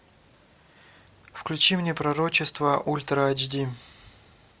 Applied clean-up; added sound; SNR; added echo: none; none; none; none.